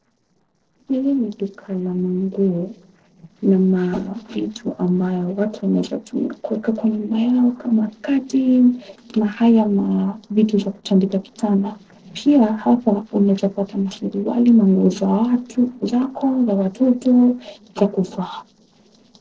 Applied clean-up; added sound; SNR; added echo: neural separator model SepFormer DNS4.